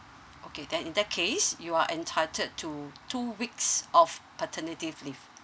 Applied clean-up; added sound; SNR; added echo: none; none; none; none.